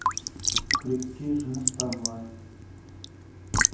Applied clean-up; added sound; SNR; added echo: none; Raindrop / Drip / Trickle, dribble; -5 dB; reverberation time 0.9 s.